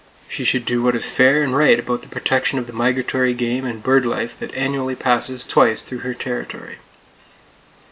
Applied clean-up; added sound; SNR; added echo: none; none; none; none.